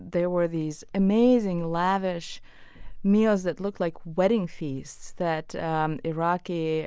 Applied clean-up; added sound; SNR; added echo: none; none; none; none.